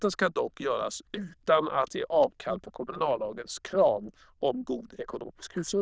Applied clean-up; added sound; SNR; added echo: neural diffusion model UNIVERSE++.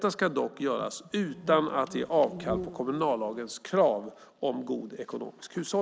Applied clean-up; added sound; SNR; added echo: none; Insect; 11 dB; none.